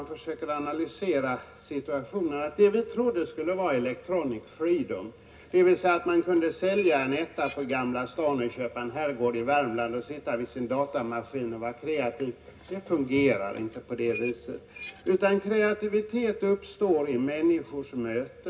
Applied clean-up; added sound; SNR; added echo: none; Squeak; 16 dB; reverberation time 0.4 s.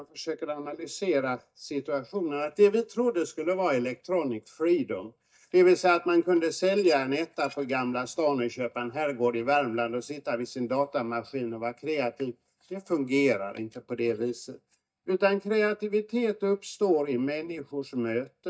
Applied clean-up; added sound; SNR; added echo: neural mask model DeepFilterNet 3.